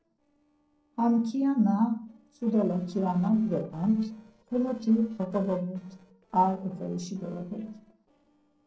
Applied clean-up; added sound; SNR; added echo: neural separator model SepFormer DNS4.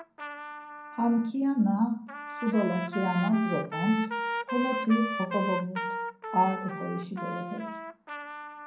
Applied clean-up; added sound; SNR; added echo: none; Trumpet; 6 dB; reverberation time 0.6 s.